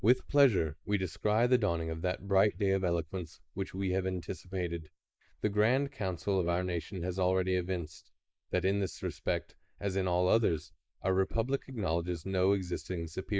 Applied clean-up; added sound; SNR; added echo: neural mask model Resemble Enhance denoiser.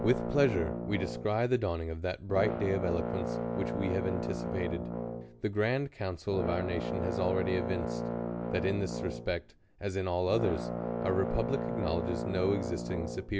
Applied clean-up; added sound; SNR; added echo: none; Brass instrument; 3 dB; none.